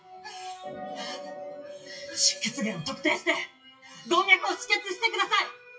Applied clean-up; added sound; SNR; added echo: classical method WPE with log-MMSE.